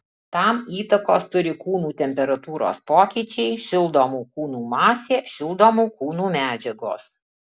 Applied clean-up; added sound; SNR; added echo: none; none; none; none.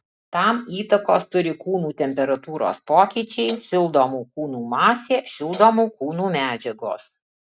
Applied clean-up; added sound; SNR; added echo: neural mask model RNNoise.